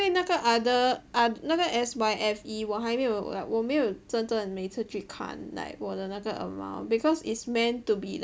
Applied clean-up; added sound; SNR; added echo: none; none; none; none.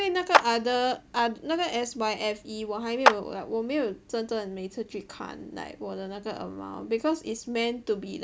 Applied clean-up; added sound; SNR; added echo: none; Clapping; -2 dB; none.